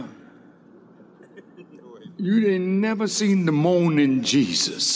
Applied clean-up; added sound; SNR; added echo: none; none; none; none.